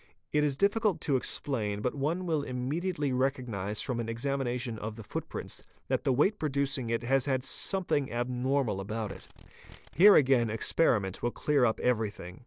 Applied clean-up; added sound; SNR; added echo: neural separator model SepFormer DNS4.